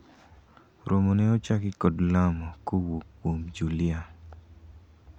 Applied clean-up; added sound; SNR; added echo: none; none; none; none.